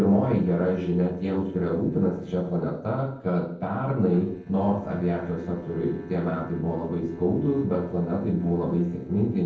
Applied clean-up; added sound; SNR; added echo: neural separator model SepFormer DNS4.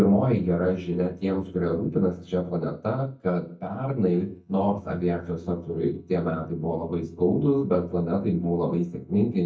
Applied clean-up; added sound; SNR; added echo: neural mask model DeepFilterNet 3.